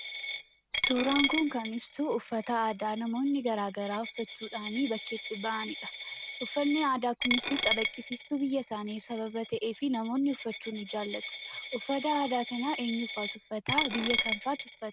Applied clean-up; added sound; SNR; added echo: none; Coin (dropping); 3 dB; none.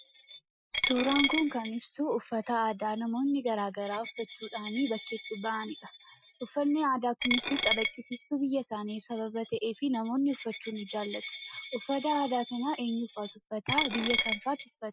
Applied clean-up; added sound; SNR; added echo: classical method Wiener filter.